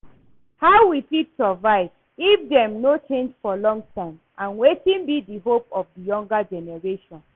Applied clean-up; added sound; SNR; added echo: none; none; none; none.